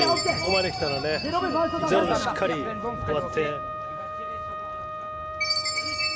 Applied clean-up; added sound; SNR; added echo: none; Wind instrument, woodwind instrument + Chime; 3 dB; none.